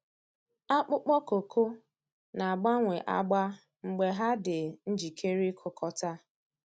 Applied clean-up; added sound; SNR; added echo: none; none; none; none.